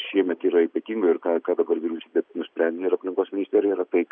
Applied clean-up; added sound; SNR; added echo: none; none; none; none.